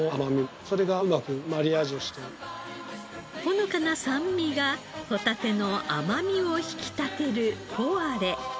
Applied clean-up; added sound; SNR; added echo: none; none; none; none.